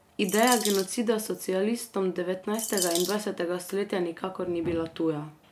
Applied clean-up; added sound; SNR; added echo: none; Bird vocalization, bird call, bird song; 5 dB; none.